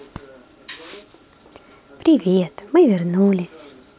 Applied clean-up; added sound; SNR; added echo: none; none; none; none.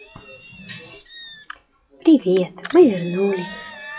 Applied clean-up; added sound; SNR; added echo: classical method WPE with log-MMSE.